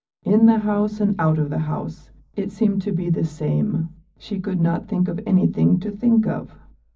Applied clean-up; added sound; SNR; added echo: none; none; none; reverberation time 0.4 s.